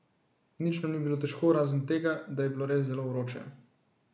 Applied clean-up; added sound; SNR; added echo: none; none; none; none.